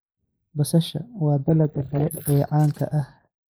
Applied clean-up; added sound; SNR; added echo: neural mask model Resemble Enhance denoiser.